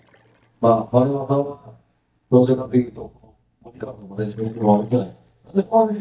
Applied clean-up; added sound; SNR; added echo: neural mask model DeepFilterNet 3.